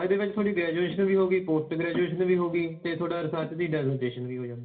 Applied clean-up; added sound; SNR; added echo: none; none; none; reverberation time 0.5 s.